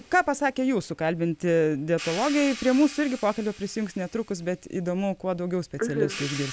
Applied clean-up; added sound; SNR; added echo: none; Hi-hat; 16 dB; none.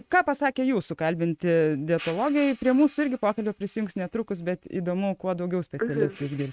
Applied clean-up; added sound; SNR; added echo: neural mask model RNNoise.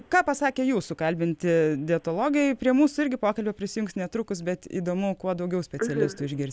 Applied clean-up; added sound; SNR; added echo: none; none; none; none.